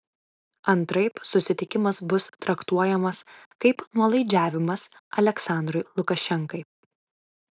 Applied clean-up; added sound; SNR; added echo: none; none; none; none.